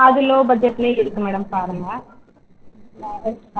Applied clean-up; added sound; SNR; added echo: neural separator model SepFormer DNS4.